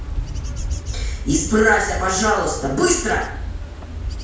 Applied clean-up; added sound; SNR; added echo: none; Wind / Bird / Insect; 5 dB; reverberation time 0.5 s.